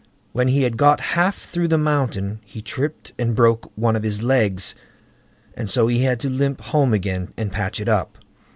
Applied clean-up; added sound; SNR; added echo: none; none; none; none.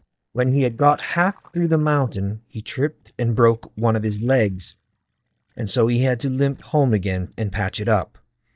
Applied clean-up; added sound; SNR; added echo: neural mask model DeepFilterNet 3.